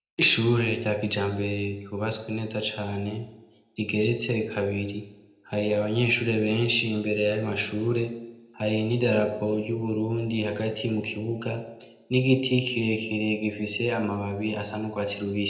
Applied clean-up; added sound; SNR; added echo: none; none; none; reverberation time 0.7 s.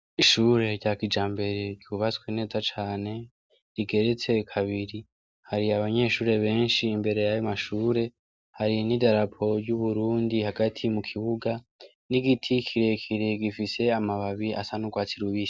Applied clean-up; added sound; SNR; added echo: none; none; none; none.